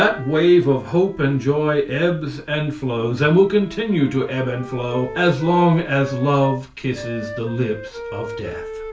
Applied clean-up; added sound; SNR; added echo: none; Wind instrument, woodwind instrument; 15 dB; reverberation time 0.3 s.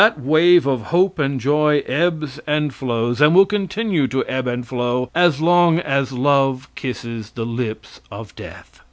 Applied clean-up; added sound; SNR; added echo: none; none; none; none.